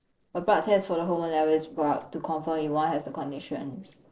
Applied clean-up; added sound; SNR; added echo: neural separator model SepFormer DNS4.